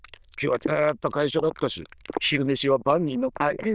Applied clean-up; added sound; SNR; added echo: neural diffusion model UNIVERSE++.